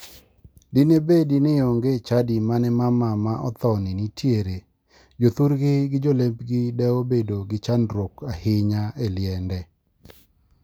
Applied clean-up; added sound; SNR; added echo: none; none; none; none.